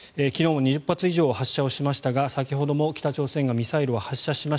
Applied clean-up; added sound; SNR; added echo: none; none; none; none.